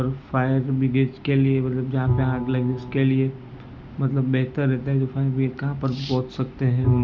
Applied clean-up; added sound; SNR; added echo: none; Bowed string instrument; 10 dB; none.